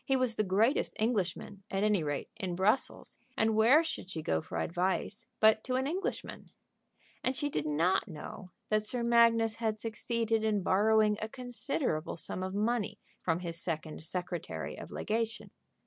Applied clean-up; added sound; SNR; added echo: none; none; none; none.